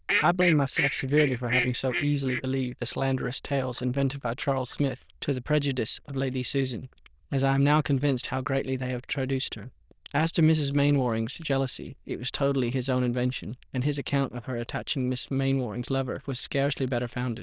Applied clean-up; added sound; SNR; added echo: neural diffusion model UNIVERSE++.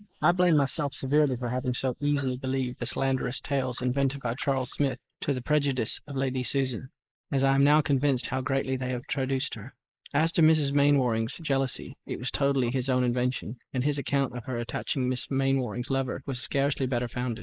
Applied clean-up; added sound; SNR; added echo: neural mask model Resemble Enhance denoiser.